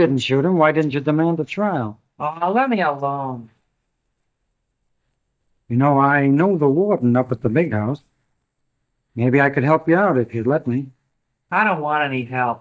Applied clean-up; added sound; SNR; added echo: neural mask model DeepFilterNet 3.